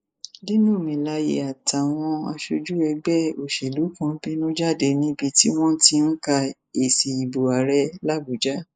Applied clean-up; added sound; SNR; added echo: neural mask model Resemble Enhance denoiser.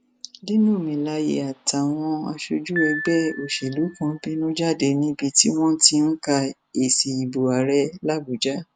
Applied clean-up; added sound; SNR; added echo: none; Piano; 16 dB; none.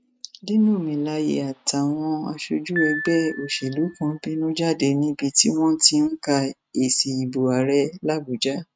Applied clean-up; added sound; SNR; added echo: neural mask model RNNoise.